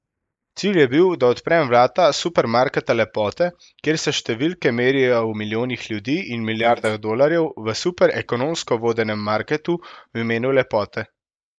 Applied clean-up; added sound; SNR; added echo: neural mask model Resemble Enhance denoiser.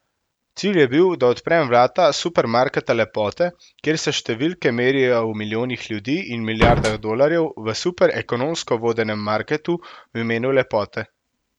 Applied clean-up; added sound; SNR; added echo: none; Slam; -1 dB; none.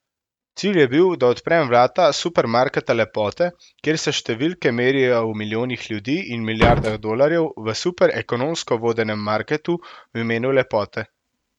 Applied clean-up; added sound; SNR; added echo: neural mask model RNNoise.